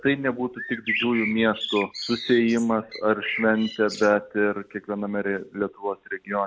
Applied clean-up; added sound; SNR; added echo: none; Bird; 9 dB; none.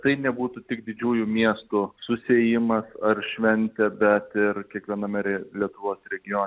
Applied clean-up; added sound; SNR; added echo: none; none; none; none.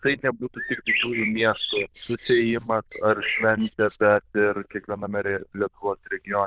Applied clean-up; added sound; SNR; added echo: neural diffusion model UNIVERSE++.